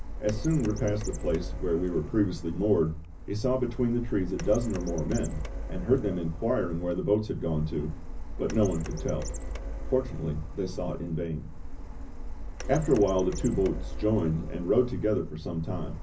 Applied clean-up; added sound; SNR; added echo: none; Printer; 6 dB; reverberation time 0.4 s.